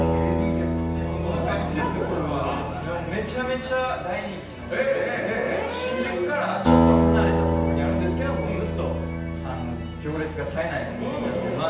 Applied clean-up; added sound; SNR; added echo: none; Acoustic guitar; -1 dB; reverberation time 0.9 s.